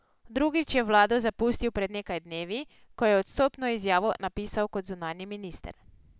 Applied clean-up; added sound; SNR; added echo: none; none; none; none.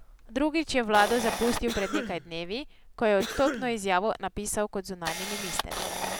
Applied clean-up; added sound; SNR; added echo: none; Camera + Cough; 7 dB; none.